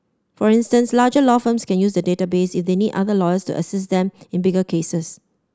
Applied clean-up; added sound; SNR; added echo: none; none; none; none.